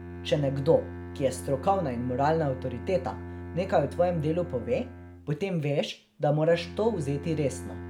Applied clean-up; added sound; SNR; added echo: none; Bowed string instrument; 12 dB; none.